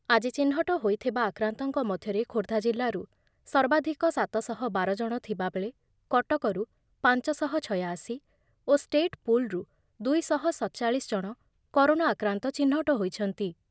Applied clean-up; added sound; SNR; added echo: none; none; none; none.